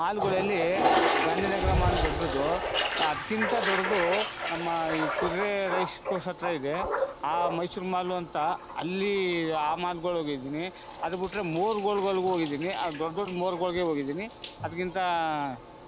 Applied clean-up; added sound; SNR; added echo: none; Toilet flush; 2 dB; none.